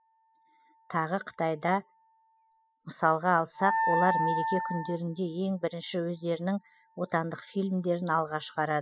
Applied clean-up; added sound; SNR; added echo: classical method spectral subtraction.